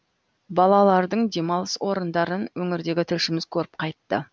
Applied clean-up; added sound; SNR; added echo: none; none; none; none.